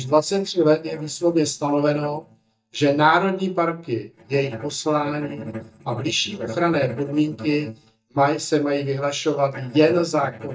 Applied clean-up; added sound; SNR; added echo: neural mask model DeepFilterNet 3.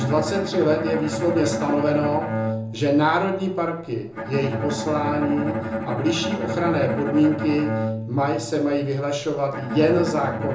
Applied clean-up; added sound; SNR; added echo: none; Bowed string instrument; 5 dB; reverberation time 0.6 s.